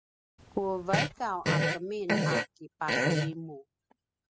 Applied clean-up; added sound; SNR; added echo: classical method spectral subtraction.